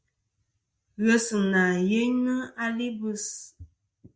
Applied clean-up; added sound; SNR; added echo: none; none; none; none.